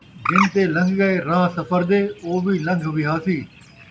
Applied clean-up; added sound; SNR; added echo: none; Bird; 10 dB; none.